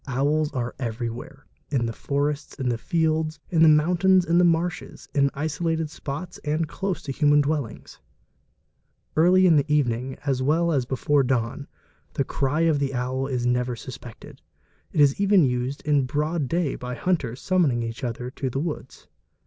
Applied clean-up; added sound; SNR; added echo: none; none; none; none.